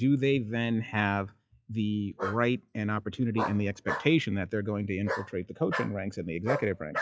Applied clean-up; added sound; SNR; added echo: classical method log-MMSE.